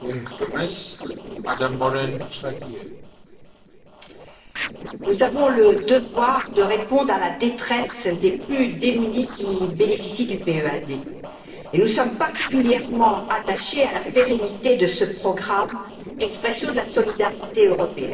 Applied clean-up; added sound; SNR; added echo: neural separator model SepFormer DNS4.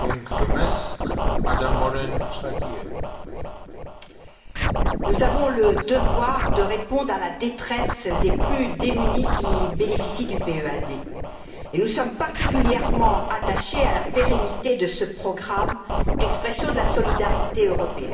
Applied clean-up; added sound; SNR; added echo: none; Scratching (performance technique); -2 dB; reverberation time 2.9 s.